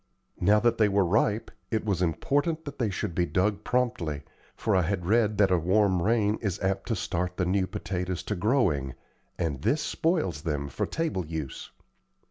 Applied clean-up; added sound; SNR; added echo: none; none; none; none.